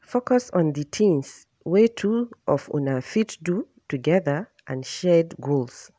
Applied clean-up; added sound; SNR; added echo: none; none; none; none.